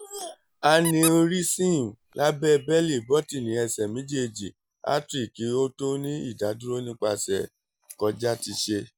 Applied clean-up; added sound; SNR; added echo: none; Squeak; 10 dB; none.